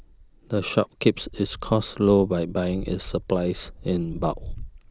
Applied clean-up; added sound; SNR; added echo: none; Wind; 14 dB; none.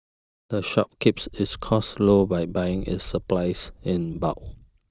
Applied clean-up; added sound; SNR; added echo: neural mask model DeepFilterNet 3.